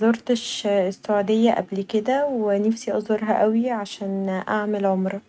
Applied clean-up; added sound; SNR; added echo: none; none; none; none.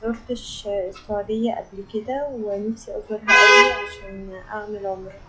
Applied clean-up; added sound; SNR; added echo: classical method log-MMSE.